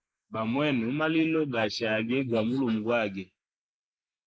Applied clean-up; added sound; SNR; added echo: neural mask model Resemble Enhance denoiser.